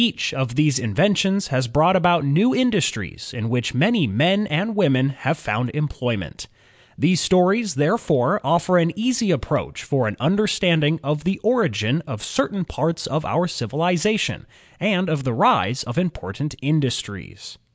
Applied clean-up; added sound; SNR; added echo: none; none; none; none.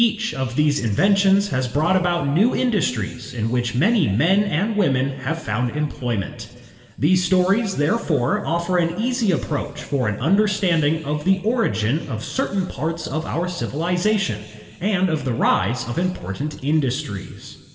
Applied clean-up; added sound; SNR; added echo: none; none; none; reverberation time 1.9 s.